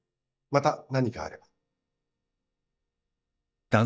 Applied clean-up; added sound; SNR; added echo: neural mask model DeepFilterNet 3.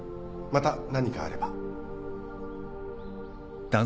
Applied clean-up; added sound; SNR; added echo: none; none; none; none.